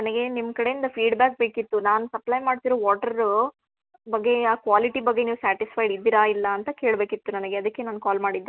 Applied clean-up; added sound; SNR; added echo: none; none; none; none.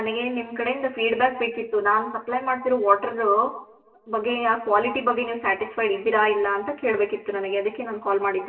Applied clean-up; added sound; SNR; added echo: none; none; none; reverberation time 0.8 s.